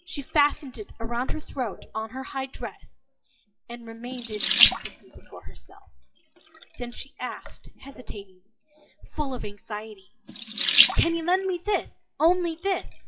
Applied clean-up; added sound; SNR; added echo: classical method WPE with log-MMSE.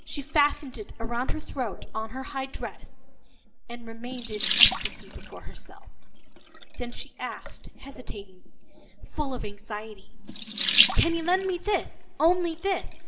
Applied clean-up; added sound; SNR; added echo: none; Sink (filling or washing) / Water tap, faucet; 5 dB; reverberation time 0.7 s.